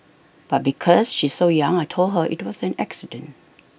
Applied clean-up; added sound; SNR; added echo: none; none; none; none.